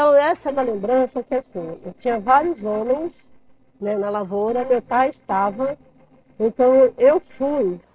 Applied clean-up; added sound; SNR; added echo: neural separator model SepFormer DNS4.